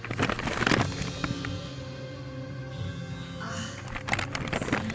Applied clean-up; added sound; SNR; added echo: none; Crumpling, crinkling; -3 dB; reverberation time 0.5 s.